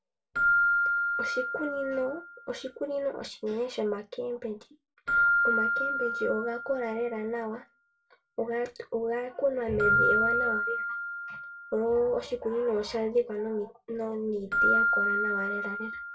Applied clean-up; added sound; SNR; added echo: none; Keyboard (musical); -2 dB; reverberation time 0.2 s.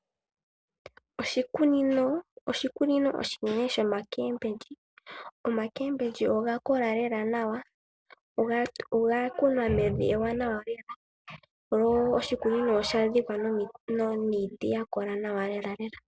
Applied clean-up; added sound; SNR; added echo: none; none; none; none.